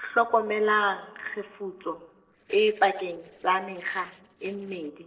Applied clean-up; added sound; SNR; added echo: neural separator model SepFormer DNS4.